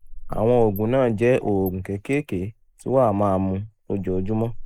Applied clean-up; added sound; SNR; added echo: neural mask model Resemble Enhance denoiser.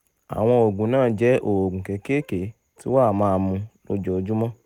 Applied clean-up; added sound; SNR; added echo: none; none; none; none.